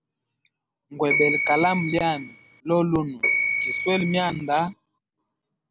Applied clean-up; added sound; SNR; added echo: none; Bell; -4 dB; none.